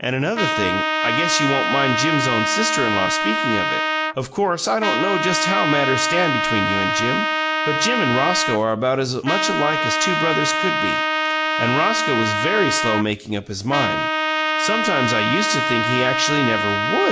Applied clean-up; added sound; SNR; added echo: none; Trumpet; -1 dB; none.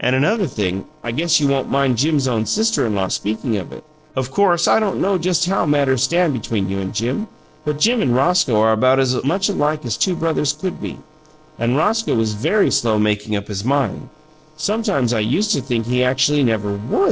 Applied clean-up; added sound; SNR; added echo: neural separator model SepFormer DNS4.